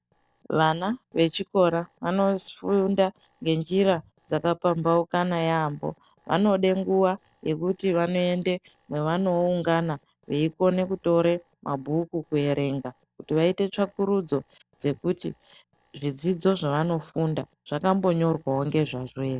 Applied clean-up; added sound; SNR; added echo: neural separator model SepFormer DNS4.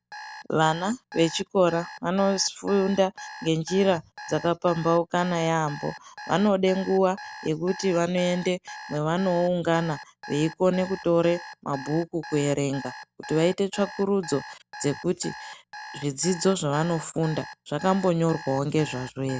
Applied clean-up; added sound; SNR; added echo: none; Alarm; 16 dB; none.